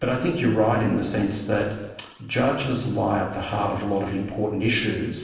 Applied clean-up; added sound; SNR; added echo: none; none; none; reverberation time 0.9 s.